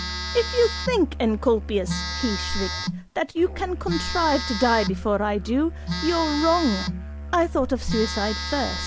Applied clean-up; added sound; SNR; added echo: none; Telephone + Musical instrument; 6 dB; none.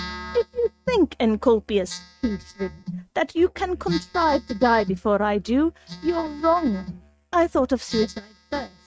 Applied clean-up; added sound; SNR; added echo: neural mask model RNNoise.